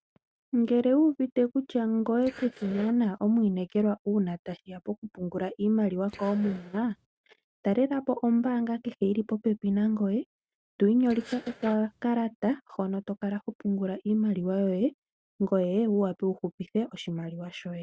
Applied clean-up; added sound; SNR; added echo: neural mask model RNNoise.